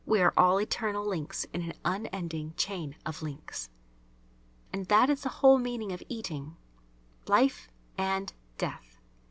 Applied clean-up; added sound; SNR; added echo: none; none; none; none.